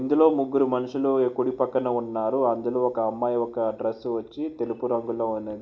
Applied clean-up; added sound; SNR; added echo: none; none; none; none.